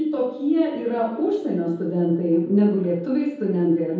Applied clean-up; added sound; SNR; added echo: none; none; none; reverberation time 1.9 s.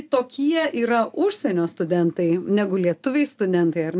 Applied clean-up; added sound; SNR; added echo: none; none; none; none.